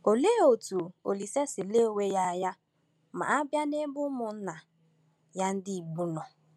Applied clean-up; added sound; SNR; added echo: none; none; none; none.